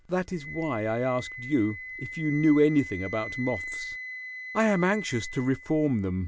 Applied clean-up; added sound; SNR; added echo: none; Wind instrument, woodwind instrument; 12 dB; none.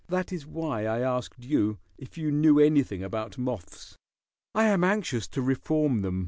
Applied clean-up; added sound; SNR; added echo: none; none; none; none.